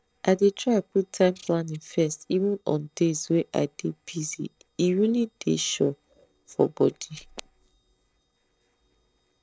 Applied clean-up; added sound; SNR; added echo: neural separator model SepFormer DNS4.